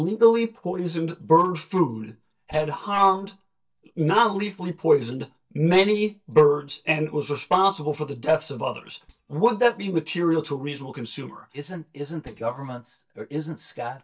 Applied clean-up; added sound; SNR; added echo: neural mask model DeepFilterNet 3.